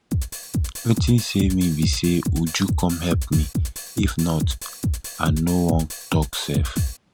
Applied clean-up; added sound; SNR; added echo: none; Drum kit; 2 dB; none.